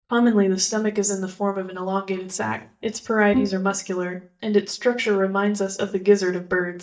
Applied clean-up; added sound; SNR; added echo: neural mask model DeepFilterNet 3.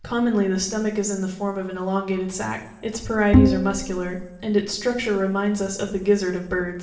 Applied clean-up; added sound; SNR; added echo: none; Bowed string instrument; -4 dB; reverberation time 0.9 s.